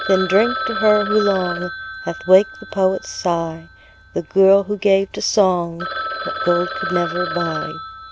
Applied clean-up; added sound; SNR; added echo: none; Telephone; 8 dB; none.